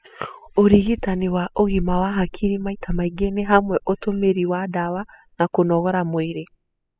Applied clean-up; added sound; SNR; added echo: classical method spectral subtraction.